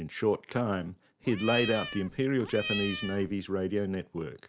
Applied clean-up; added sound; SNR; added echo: none; Cat; 7 dB; none.